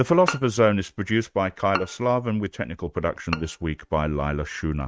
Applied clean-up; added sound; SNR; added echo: neural mask model RNNoise.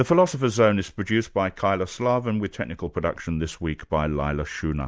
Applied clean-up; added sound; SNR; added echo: none; none; none; none.